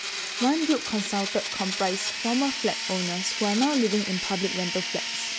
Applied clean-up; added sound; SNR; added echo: none; Domestic sounds, home sounds; 3 dB; none.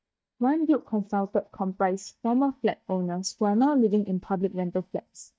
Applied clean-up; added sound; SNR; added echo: neural mask model DeepFilterNet 3.